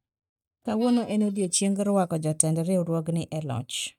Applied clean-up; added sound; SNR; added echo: neural mask model DeepFilterNet 3.